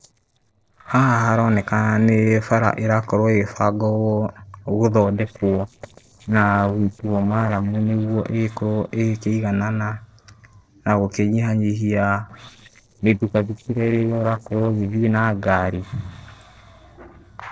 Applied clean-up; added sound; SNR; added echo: neural separator model SepFormer DNS4.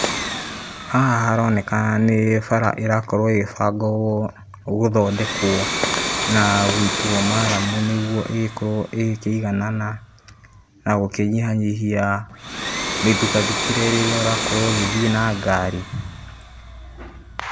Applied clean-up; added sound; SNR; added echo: none; Domestic sounds, home sounds; 7 dB; none.